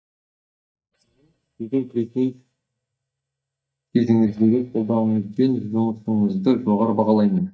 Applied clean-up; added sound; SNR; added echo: neural mask model DeepFilterNet 3.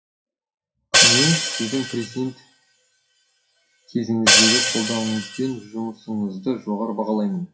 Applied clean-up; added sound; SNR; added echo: classical method WPE with log-MMSE.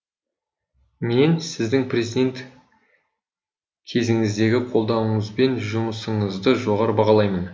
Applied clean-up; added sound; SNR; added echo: none; none; none; none.